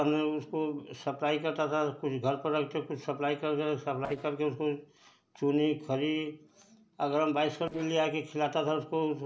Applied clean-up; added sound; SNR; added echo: neural separator model SepFormer DNS4.